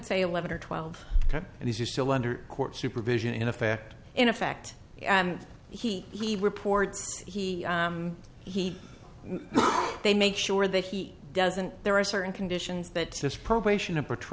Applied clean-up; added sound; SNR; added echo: none; none; none; none.